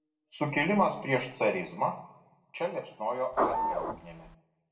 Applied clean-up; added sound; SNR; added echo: none; Printer / Engine; -1 dB; reverberation time 0.6 s.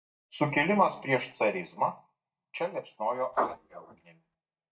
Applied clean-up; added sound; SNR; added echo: neural mask model DeepFilterNet 3.